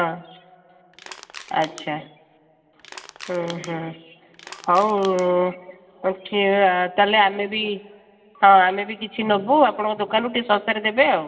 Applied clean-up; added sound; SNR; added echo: none; Crushing; 20 dB; reverberation time 2.8 s.